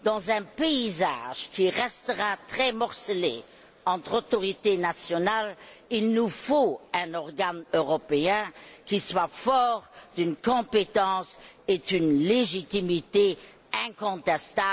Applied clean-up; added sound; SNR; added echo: none; none; none; none.